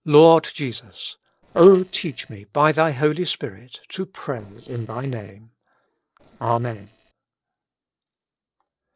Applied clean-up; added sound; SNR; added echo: neural separator model SepFormer DNS4.